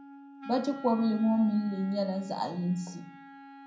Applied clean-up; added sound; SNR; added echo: none; Wind instrument, woodwind instrument; 17 dB; reverberation time 0.6 s.